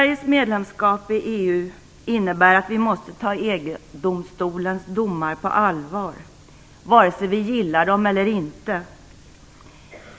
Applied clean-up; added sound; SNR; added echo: none; none; none; none.